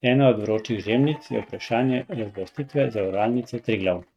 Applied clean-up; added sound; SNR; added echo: neural mask model RNNoise.